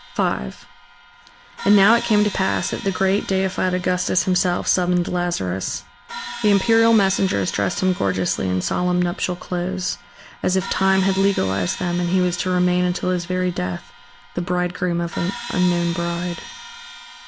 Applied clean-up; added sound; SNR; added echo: none; Crash cymbal; 15 dB; none.